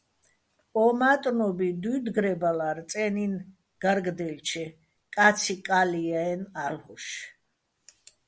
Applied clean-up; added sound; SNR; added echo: none; none; none; none.